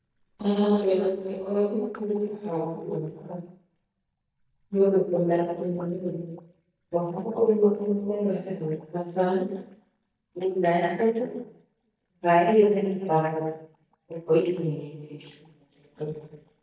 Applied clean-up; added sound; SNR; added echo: neural mask model DeepFilterNet 3.